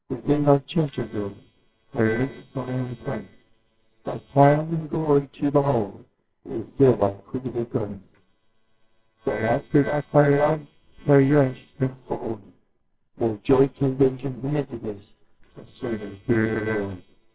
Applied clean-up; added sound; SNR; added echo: neural separator model SepFormer WHAMR!.